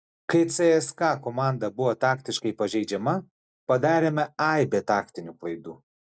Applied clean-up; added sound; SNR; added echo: none; none; none; none.